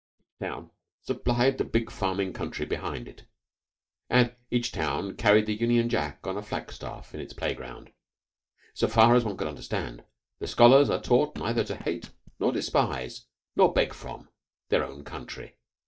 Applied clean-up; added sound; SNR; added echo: neural mask model DeepFilterNet 3.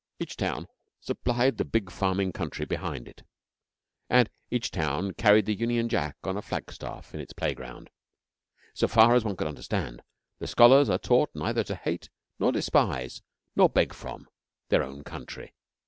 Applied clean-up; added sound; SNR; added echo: none; none; none; none.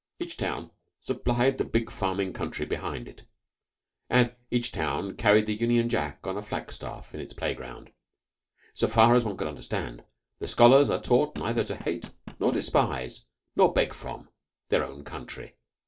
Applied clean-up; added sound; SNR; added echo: neural separator model SepFormer DNS4.